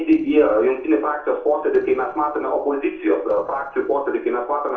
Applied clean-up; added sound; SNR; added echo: neural separator model SepFormer DNS4.